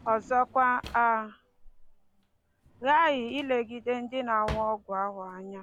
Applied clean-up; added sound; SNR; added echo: none; Drawer open or close; 18 dB; none.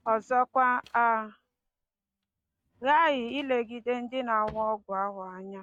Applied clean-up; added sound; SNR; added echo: neural mask model RNNoise.